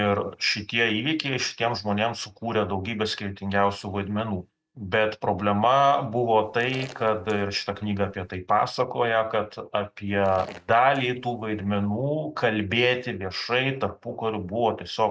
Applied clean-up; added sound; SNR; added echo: neural mask model RNNoise.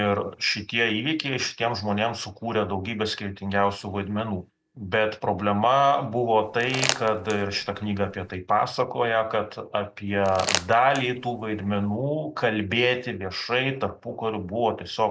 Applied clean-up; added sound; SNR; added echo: none; Crumpling, crinkling; 8 dB; none.